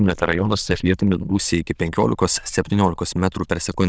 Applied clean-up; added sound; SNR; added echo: neural diffusion model UNIVERSE++.